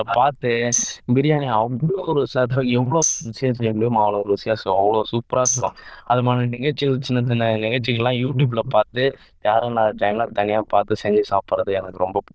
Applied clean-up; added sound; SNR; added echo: neural diffusion model UNIVERSE++.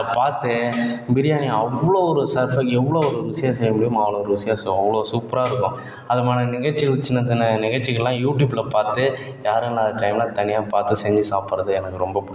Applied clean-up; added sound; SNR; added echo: none; Tambourine; 11 dB; none.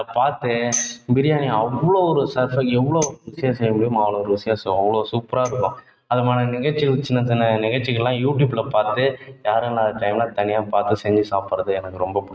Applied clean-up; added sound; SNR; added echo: neural mask model RNNoise.